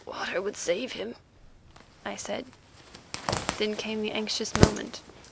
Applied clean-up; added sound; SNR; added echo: none; Zipper (clothing); -1 dB; none.